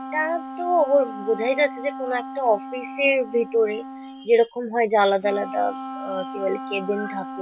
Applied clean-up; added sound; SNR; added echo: none; Wind instrument, woodwind instrument; 11 dB; none.